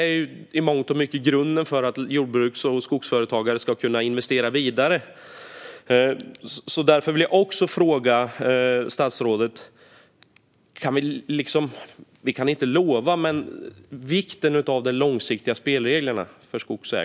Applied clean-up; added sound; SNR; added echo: none; none; none; none.